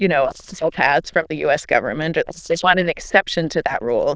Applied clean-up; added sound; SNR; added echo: neural diffusion model UNIVERSE++.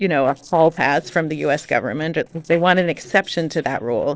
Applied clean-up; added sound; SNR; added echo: neural separator model SepFormer DNS4.